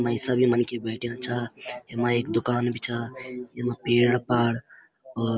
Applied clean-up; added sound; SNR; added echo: none; none; none; none.